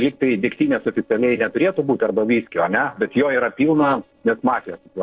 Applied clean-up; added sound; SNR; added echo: neural separator model SepFormer DNS4.